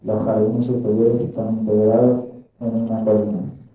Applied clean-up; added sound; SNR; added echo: neural separator model SepFormer DNS4.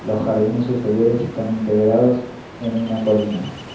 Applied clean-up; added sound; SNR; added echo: none; Ocean; 17 dB; reverberation time 0.7 s.